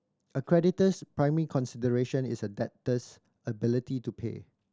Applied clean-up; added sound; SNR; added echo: none; none; none; none.